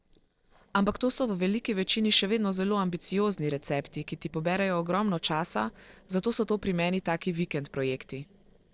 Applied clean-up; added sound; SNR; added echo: neural separator model SepFormer DNS4.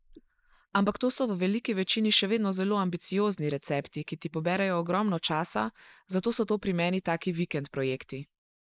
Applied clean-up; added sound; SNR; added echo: neural mask model Resemble Enhance denoiser.